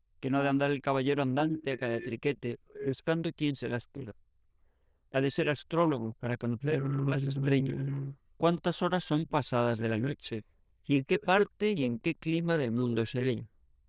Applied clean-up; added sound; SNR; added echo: neural diffusion model UNIVERSE++.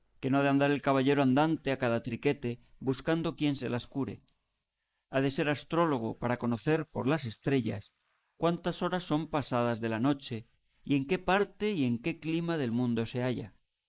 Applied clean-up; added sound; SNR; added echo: neural mask model Resemble Enhance denoiser.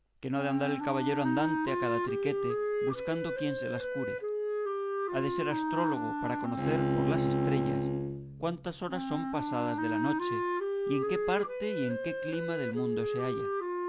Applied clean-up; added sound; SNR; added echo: none; Wind instrument, woodwind instrument + Bowed string instrument; -3 dB; none.